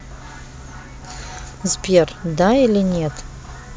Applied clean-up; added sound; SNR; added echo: none; none; none; none.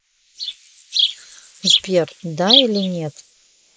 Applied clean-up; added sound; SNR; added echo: neural mask model Resemble Enhance denoiser.